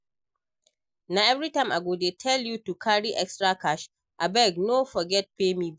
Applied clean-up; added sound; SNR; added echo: none; none; none; none.